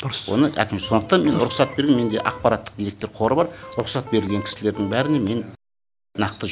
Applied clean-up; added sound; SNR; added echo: none; Electric guitar; 16 dB; none.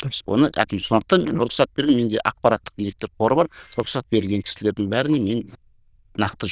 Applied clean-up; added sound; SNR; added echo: neural diffusion model UNIVERSE++.